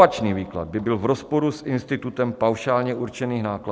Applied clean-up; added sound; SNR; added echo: none; none; none; none.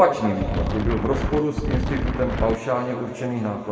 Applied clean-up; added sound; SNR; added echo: none; Wind; 1 dB; reverberation time 2.1 s.